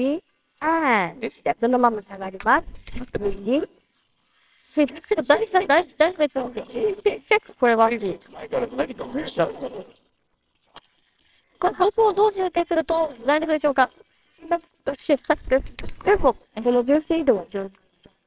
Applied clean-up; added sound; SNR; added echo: neural separator model SepFormer WHAMR!.